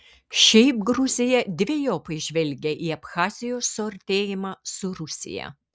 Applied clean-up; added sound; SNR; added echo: none; none; none; none.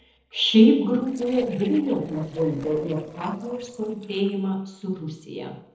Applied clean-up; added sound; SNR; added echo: neural separator model SepFormer DNS4.